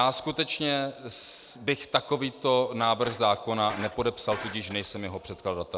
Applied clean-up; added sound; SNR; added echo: none; Shatter; 14 dB; none.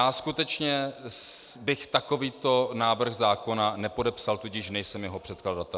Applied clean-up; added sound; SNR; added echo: none; none; none; none.